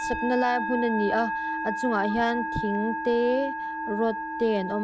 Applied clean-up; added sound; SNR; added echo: none; Musical instrument; 4 dB; none.